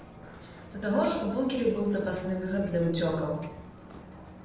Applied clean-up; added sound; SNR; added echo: none; Ocean; 17 dB; reverberation time 0.7 s.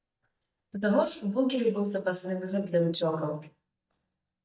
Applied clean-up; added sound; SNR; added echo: neural mask model DeepFilterNet 3.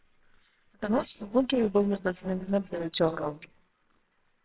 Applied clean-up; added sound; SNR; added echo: neural separator model SepFormer WHAMR!.